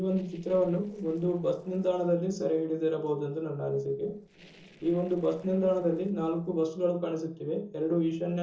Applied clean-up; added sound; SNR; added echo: neural separator model SepFormer DNS4.